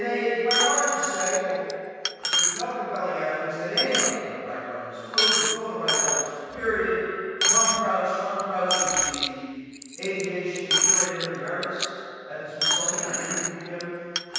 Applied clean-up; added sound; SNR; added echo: none; Coin (dropping); -1 dB; reverberation time 2.2 s.